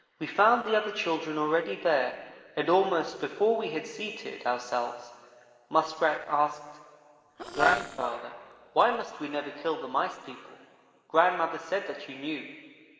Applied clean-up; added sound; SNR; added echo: neural separator model SepFormer DNS4.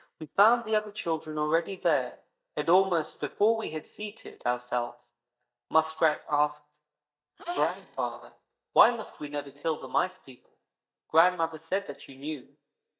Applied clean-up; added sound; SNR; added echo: neural mask model DeepFilterNet 3.